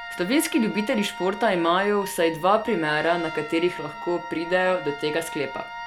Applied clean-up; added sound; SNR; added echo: none; Wind instrument, woodwind instrument + Trumpet; 12 dB; none.